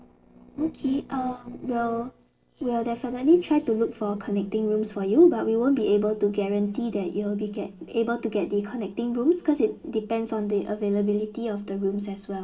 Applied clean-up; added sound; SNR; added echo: neural separator model SepFormer DNS4.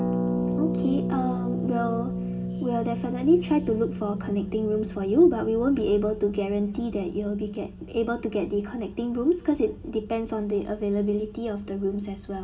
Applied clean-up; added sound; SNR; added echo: none; Harp; 6 dB; reverberation time 2.5 s.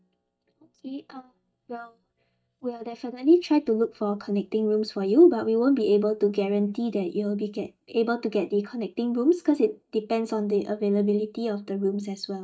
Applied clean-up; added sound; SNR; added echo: neural mask model DeepFilterNet 3.